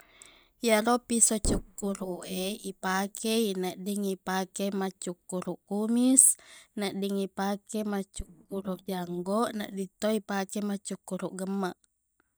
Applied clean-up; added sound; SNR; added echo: neural mask model DeepFilterNet 3.